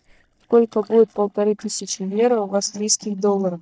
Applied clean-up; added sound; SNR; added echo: neural mask model DeepFilterNet 3.